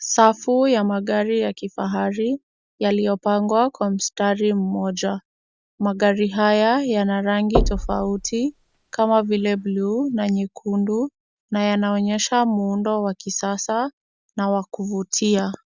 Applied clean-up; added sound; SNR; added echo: none; Knock; 5 dB; none.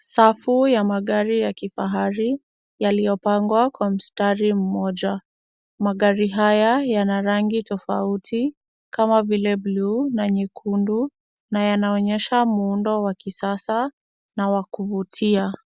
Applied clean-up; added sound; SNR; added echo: none; none; none; none.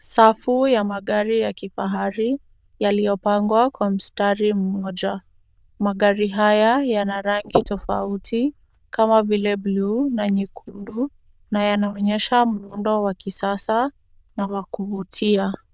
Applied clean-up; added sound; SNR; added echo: neural diffusion model UNIVERSE++.